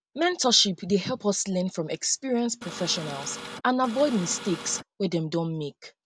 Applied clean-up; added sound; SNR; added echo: none; Printer; 11 dB; none.